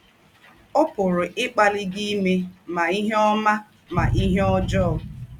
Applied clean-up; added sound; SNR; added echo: none; none; none; none.